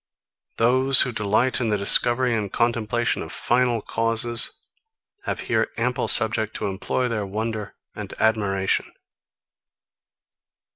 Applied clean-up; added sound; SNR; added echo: none; none; none; none.